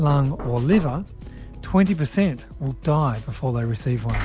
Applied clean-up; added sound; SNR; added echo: none; Knock; 14 dB; none.